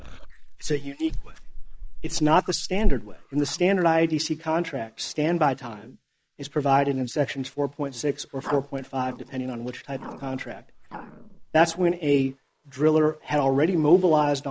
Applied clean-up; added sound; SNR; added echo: neural mask model Resemble Enhance denoiser.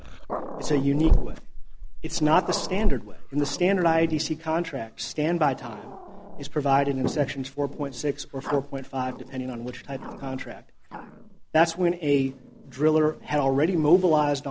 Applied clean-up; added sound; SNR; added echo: none; Growling; 3 dB; none.